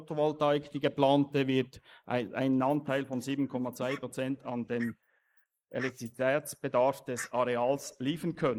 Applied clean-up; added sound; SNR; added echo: neural mask model Resemble Enhance denoiser.